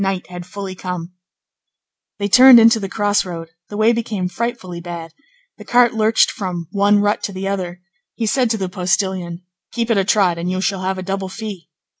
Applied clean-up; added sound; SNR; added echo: none; none; none; none.